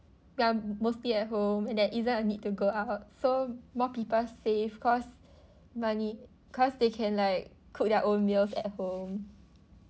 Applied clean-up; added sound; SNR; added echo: none; none; none; none.